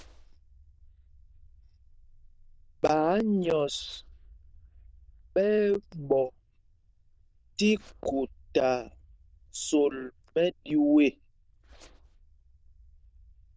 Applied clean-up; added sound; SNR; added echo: neural diffusion model UNIVERSE++.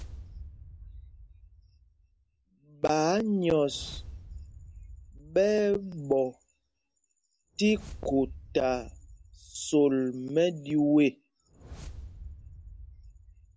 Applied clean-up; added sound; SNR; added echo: none; Whoosh, swoosh, swish; 17 dB; none.